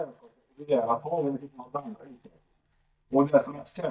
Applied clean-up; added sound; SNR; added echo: neural mask model DeepFilterNet 3.